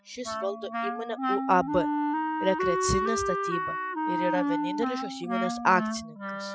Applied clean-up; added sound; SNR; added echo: classical method spectral subtraction.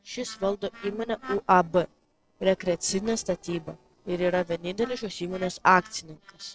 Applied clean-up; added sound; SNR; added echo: neural separator model SepFormer DNS4.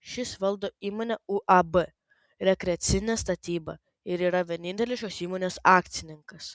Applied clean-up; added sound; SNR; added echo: none; none; none; none.